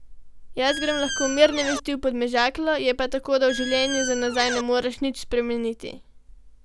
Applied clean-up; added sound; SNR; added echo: none; Squeak; 6 dB; none.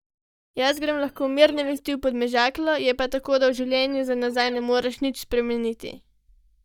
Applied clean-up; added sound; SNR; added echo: neural mask model DeepFilterNet 3.